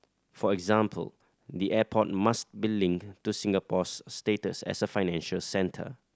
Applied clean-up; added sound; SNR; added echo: none; none; none; none.